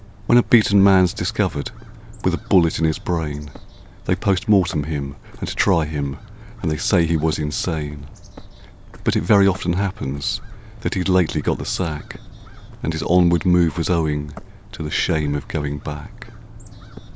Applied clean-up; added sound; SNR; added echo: none; Bird; 16 dB; none.